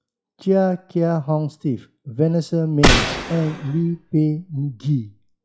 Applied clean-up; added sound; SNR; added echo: classical method log-MMSE.